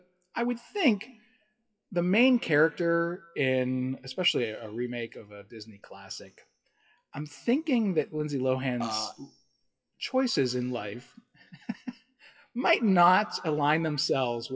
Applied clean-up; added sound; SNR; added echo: classical method WPE with log-MMSE.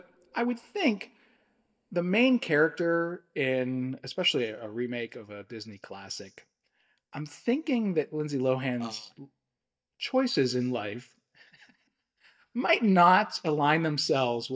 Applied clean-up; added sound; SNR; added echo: neural mask model DeepFilterNet 3.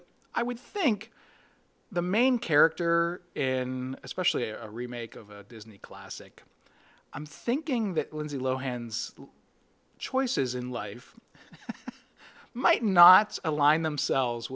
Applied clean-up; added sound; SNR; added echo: none; none; none; none.